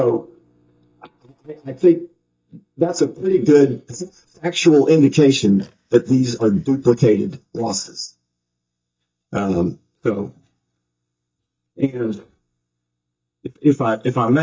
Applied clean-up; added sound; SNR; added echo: neural mask model DeepFilterNet 3.